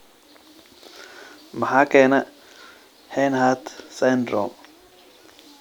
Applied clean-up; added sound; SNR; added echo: none; none; none; none.